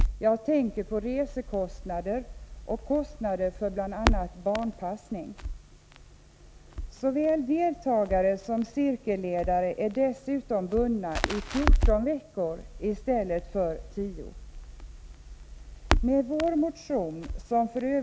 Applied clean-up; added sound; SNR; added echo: none; Crackle; 4 dB; none.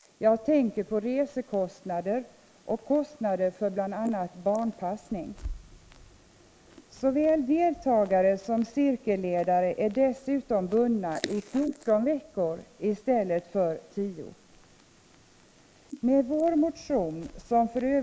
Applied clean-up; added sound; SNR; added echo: neural mask model Resemble Enhance denoiser.